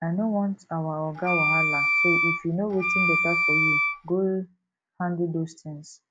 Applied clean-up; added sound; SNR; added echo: none; Wind instrument, woodwind instrument; -5 dB; none.